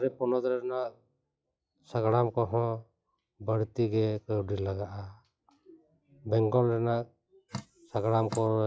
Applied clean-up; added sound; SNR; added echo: classical method log-MMSE.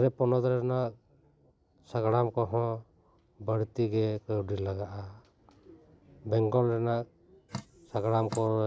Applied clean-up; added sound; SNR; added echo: none; Drip; 12 dB; none.